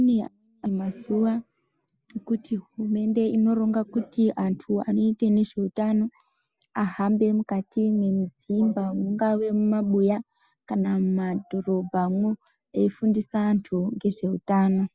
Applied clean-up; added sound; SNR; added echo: none; none; none; none.